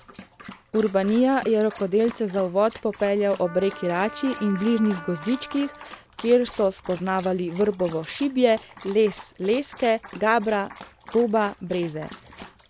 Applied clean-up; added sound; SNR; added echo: none; Dog + Wind instrument, woodwind instrument; 18 dB; none.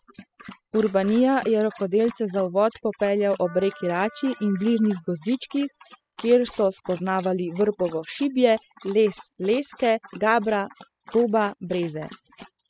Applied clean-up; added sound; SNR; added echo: classical method spectral subtraction.